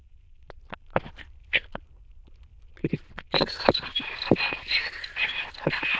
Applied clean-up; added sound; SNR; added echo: neural diffusion model UNIVERSE++.